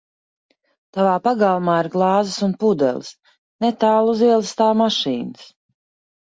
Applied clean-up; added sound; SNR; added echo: none; none; none; none.